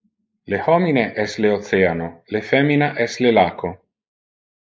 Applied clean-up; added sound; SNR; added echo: neural mask model Resemble Enhance denoiser.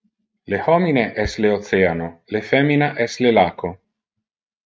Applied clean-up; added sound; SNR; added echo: neural mask model RNNoise.